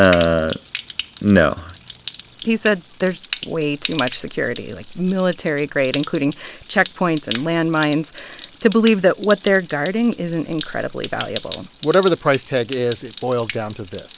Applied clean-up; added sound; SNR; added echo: none; Stream; 13 dB; none.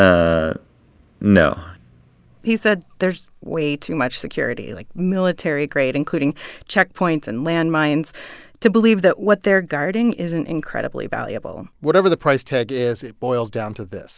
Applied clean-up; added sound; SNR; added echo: none; none; none; none.